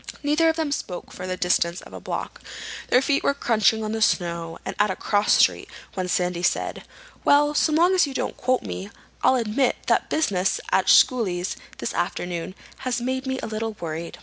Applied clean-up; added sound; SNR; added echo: none; none; none; none.